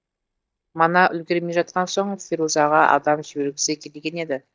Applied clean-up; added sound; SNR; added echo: neural mask model DeepFilterNet 3.